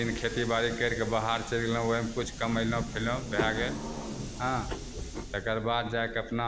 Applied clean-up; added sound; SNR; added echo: none; Subway, metro, underground; 7 dB; none.